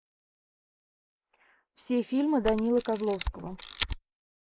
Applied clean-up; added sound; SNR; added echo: neural mask model Resemble Enhance denoiser.